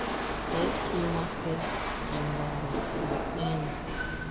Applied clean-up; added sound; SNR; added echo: none; Rattle / Chatter / Hiss / Engine / Mechanisms; -4 dB; none.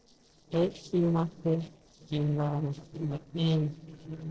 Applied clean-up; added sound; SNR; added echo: neural separator model SepFormer DNS4.